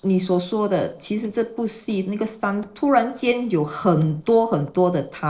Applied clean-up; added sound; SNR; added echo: neural separator model SepFormer DNS4.